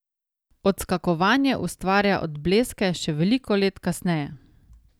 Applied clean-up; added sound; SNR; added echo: none; none; none; none.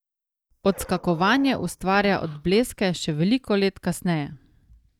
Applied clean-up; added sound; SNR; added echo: neural mask model DeepFilterNet 3.